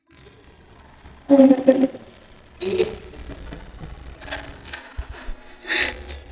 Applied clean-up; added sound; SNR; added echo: neural mask model DeepFilterNet 3.